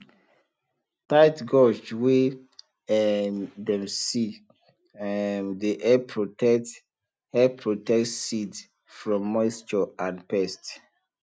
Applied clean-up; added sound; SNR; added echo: none; none; none; none.